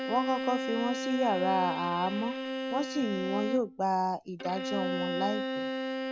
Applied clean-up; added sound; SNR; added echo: none; Bowed string instrument; 3 dB; none.